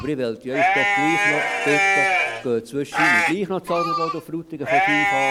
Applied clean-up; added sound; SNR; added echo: none; Livestock, farm animals, working animals; -5 dB; none.